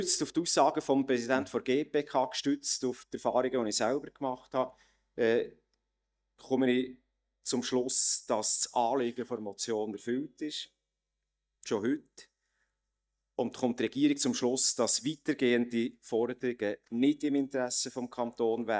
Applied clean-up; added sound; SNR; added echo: neural mask model DeepFilterNet 3.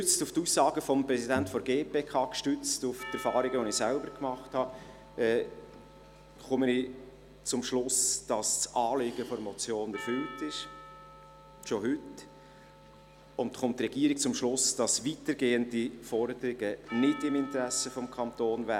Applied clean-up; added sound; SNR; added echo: none; Percussion; 19 dB; none.